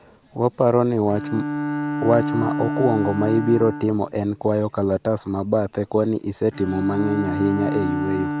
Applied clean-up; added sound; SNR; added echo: none; Bowed string instrument; 6 dB; none.